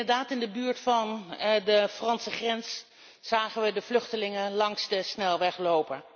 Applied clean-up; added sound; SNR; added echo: none; none; none; none.